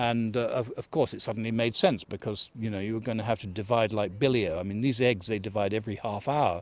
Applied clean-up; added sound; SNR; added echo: none; none; none; none.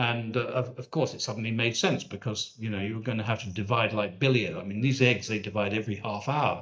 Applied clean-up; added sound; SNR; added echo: neural mask model DeepFilterNet 3.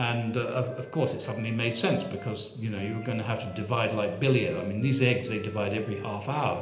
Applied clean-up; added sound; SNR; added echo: none; Wind instrument, woodwind instrument; 17 dB; reverberation time 0.8 s.